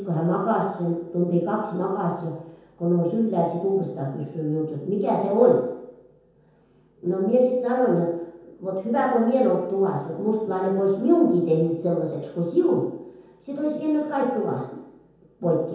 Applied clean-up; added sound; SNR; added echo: none; none; none; reverberation time 0.9 s.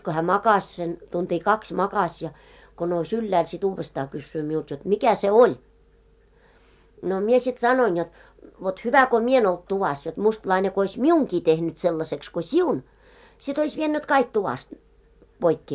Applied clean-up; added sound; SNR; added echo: none; none; none; none.